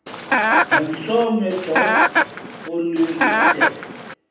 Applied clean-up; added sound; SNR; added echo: none; Chicken, rooster; -5 dB; reverberation time 0.9 s.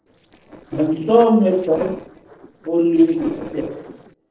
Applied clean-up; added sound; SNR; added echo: neural separator model SepFormer DNS4.